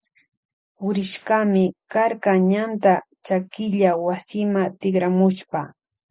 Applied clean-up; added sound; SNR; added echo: none; none; none; none.